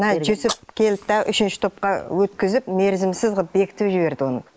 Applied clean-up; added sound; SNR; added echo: neural mask model Resemble Enhance denoiser.